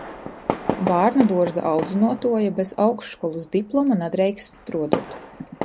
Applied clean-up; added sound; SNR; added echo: none; Fireworks; 9 dB; none.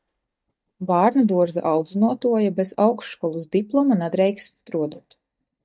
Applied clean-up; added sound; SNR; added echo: neural mask model DeepFilterNet 3.